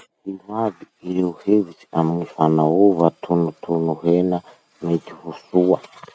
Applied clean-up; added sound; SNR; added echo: none; none; none; none.